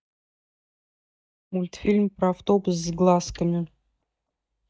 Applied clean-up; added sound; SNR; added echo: neural mask model DeepFilterNet 3.